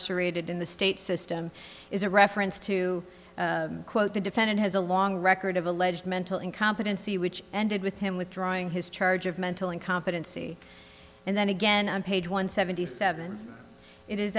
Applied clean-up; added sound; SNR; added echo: none; none; none; none.